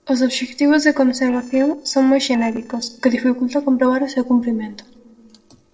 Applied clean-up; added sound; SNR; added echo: neural separator model SepFormer DNS4.